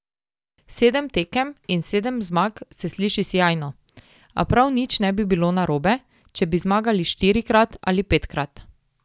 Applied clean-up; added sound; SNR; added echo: none; none; none; none.